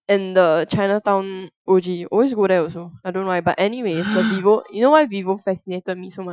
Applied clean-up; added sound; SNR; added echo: classical method Wiener filter.